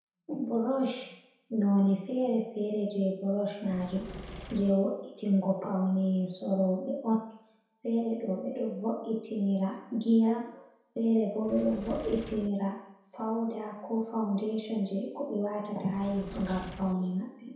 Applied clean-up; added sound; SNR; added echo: none; Engine / Mechanisms; 13 dB; reverberation time 0.7 s.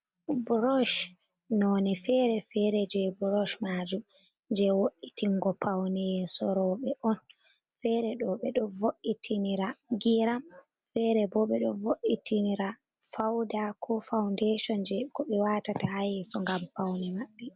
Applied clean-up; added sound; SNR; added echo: none; none; none; none.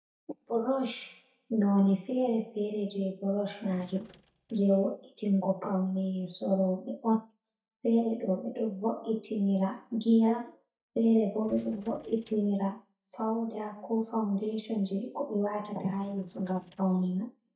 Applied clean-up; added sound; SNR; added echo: neural mask model DeepFilterNet 3.